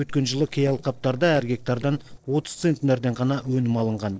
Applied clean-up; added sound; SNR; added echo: neural separator model SepFormer DNS4.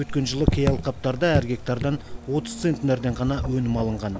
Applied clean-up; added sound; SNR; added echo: none; Raindrop / Drip; 3 dB; none.